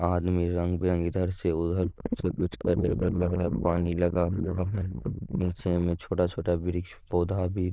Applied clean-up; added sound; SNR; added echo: neural diffusion model UNIVERSE++.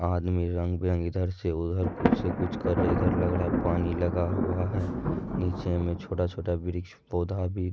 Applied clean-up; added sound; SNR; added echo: none; Thunder; 3 dB; none.